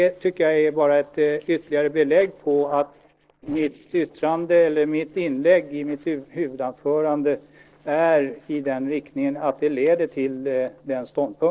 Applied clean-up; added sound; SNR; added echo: neural separator model SepFormer DNS4.